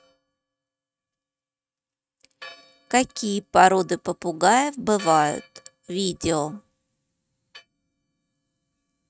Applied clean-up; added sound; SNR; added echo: neural mask model RNNoise.